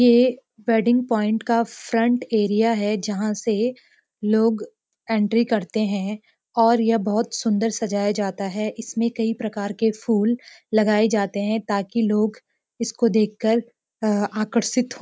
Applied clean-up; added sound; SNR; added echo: none; none; none; none.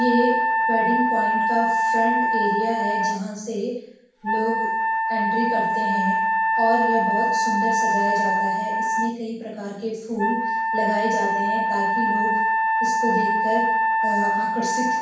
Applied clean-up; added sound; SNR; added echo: none; Wind instrument, woodwind instrument; -5 dB; reverberation time 0.7 s.